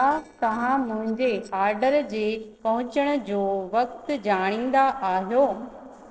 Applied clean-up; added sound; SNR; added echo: neural separator model SepFormer DNS4.